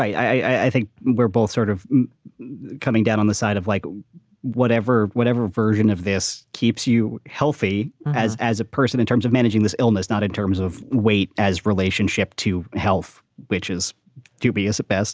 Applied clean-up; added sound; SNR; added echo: none; none; none; none.